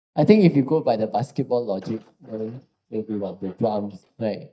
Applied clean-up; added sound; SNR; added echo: neural mask model DeepFilterNet 3.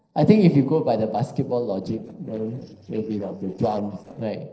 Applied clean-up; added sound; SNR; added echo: neural separator model SepFormer DNS4.